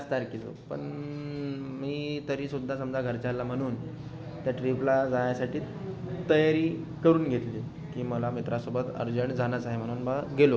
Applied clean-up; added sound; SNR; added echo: none; none; none; none.